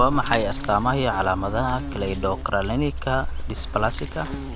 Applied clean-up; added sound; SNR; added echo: none; Insect; 5 dB; none.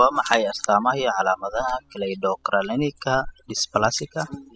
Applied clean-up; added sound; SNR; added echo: classical method spectral subtraction.